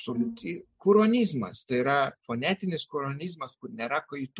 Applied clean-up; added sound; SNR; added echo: none; Brass instrument; 7 dB; none.